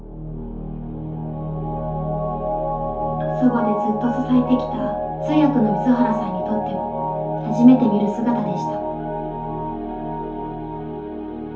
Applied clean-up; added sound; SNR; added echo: none; none; none; reverberation time 0.5 s.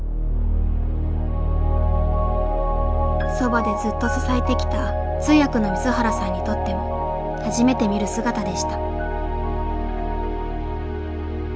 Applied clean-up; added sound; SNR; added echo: none; none; none; none.